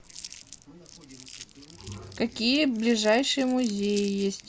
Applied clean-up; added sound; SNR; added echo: none; Crumpling, crinkling + Bowed string instrument; 17 dB; none.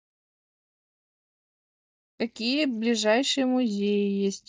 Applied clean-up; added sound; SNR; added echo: neural mask model DeepFilterNet 3.